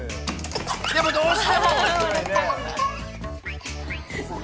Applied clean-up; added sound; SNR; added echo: none; none; none; none.